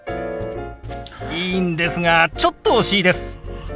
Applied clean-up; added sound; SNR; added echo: none; none; none; none.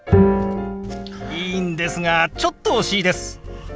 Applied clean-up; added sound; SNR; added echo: none; Bowed string instrument; 0 dB; none.